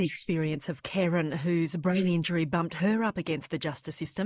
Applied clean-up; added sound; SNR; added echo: neural mask model Resemble Enhance denoiser.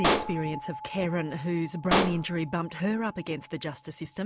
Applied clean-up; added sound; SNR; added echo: none; Explosion; 1 dB; none.